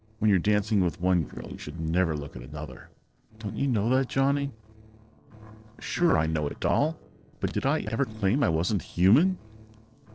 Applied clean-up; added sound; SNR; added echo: neural separator model SepFormer DNS4.